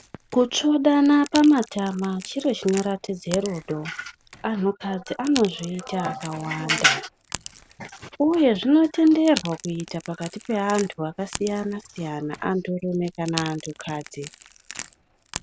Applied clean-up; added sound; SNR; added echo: none; Crack / Crackle; 16 dB; none.